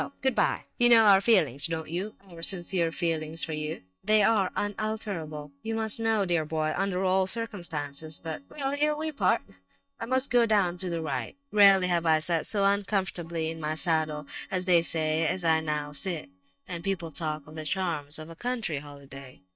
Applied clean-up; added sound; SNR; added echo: neural mask model DeepFilterNet 3.